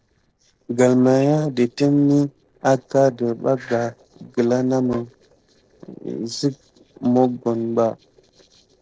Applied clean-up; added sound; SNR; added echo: neural separator model SepFormer DNS4.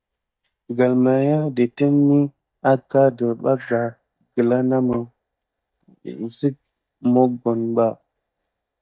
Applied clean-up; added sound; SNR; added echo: neural mask model DeepFilterNet 3.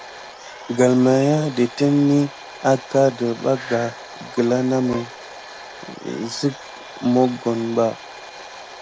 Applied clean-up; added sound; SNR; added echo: none; Domestic sounds, home sounds; 17 dB; none.